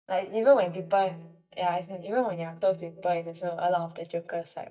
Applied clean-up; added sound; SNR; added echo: neural mask model DeepFilterNet 3.